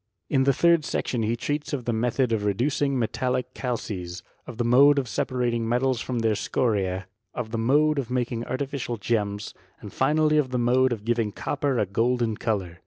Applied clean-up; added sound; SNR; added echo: none; none; none; none.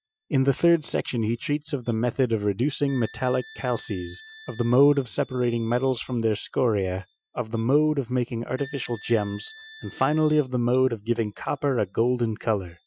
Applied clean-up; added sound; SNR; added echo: classical method Wiener filter.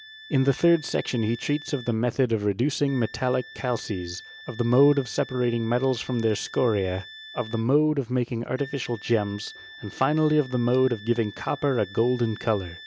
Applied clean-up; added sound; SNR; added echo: none; Wind instrument, woodwind instrument; 20 dB; none.